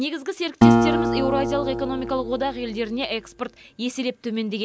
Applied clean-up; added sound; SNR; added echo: none; Acoustic guitar; -4 dB; none.